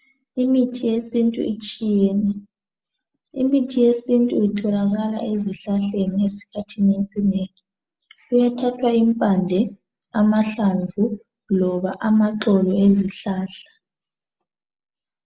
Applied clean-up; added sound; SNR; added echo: none; none; none; none.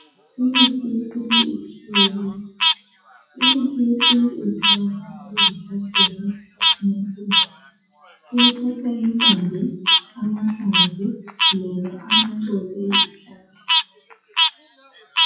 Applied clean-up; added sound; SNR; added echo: classical method WPE with log-MMSE.